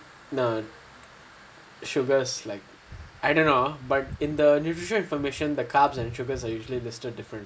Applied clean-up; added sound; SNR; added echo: none; none; none; none.